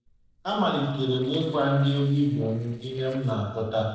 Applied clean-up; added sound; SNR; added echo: neural separator model SepFormer DNS4.